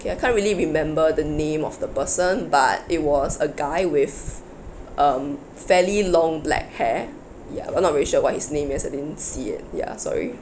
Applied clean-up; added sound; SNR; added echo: none; none; none; none.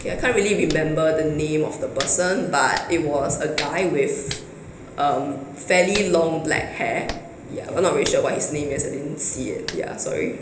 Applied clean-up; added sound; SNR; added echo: none; Hands; 16 dB; reverberation time 1.0 s.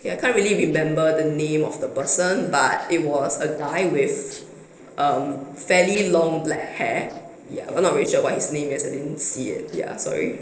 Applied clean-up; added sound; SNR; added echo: neural separator model SepFormer DNS4.